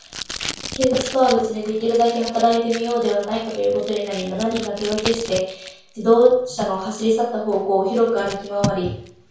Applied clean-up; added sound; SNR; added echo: none; Packing tape, duct tape; 13 dB; reverberation time 0.5 s.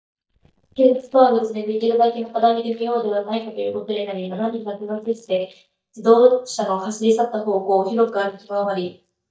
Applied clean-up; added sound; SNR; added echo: neural mask model DeepFilterNet 3.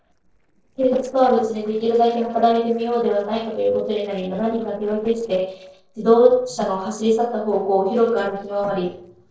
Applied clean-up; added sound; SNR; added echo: neural separator model SepFormer DNS4.